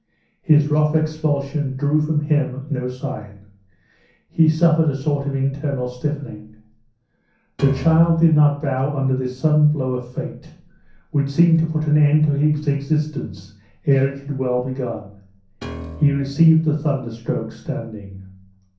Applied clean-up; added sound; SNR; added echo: none; Piano; 14 dB; reverberation time 0.6 s.